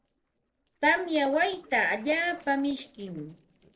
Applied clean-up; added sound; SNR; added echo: neural separator model SepFormer DNS4.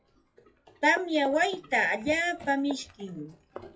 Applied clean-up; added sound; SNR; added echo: classical method WPE with log-MMSE.